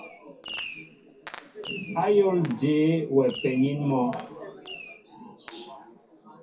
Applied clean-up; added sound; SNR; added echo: none; Fireworks; 16 dB; reverberation time 0.3 s.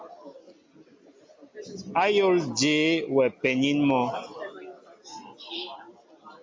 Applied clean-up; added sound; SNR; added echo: none; none; none; none.